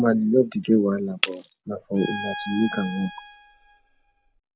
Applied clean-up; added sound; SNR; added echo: none; Shatter + Bowed string instrument; 10 dB; none.